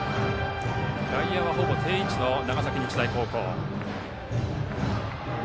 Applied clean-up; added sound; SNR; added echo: none; none; none; none.